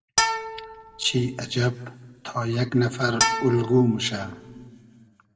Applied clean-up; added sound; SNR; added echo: none; Bowed string instrument; 3 dB; reverberation time 1.1 s.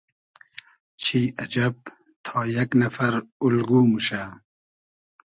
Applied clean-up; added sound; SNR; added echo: none; none; none; none.